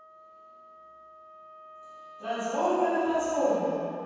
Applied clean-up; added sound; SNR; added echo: none; Wind instrument, woodwind instrument; 19 dB; reverberation time 2.2 s.